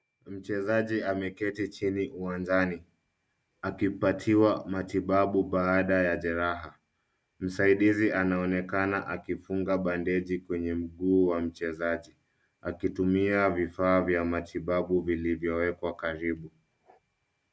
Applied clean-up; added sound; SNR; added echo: none; none; none; none.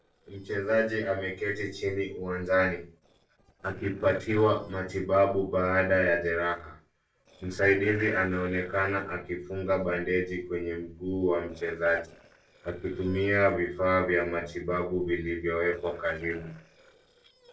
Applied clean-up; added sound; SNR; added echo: neural separator model SepFormer DNS4.